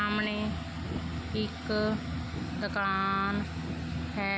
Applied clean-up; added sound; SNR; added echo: none; none; none; none.